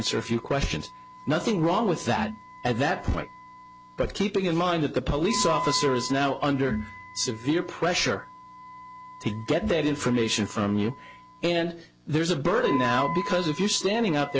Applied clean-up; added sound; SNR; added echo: none; Wind instrument, woodwind instrument; 12 dB; none.